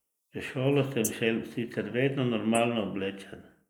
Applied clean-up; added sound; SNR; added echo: neural mask model Resemble Enhance denoiser.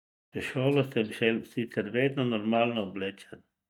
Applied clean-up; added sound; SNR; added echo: neural mask model DeepFilterNet 3.